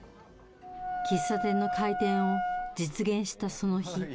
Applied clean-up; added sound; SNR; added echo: none; Wind instrument, woodwind instrument; 3 dB; none.